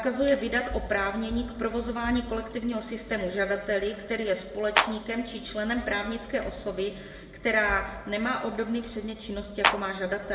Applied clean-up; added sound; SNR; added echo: none; Clapping; -3 dB; reverberation time 0.8 s.